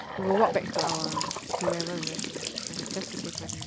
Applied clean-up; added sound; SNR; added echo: none; Trickle, dribble / Bathtub (filling or washing) / Sink (filling or washing) / Gurgling; 0 dB; none.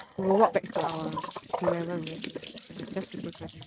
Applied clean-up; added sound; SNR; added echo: neural mask model RNNoise.